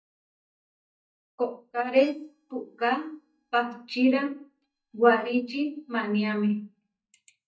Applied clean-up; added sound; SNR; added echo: neural mask model DeepFilterNet 3.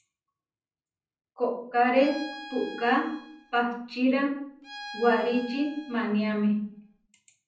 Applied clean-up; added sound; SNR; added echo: none; Bowed string instrument; 17 dB; reverberation time 0.6 s.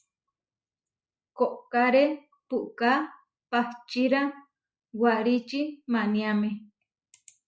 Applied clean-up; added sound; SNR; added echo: none; none; none; none.